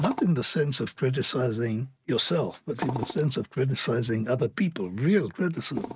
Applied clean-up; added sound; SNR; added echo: neural mask model RNNoise.